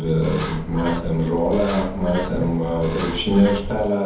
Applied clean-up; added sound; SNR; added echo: none; Bird; 9 dB; reverberation time 1.0 s.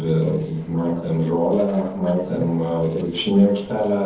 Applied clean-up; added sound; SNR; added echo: neural separator model SepFormer DNS4.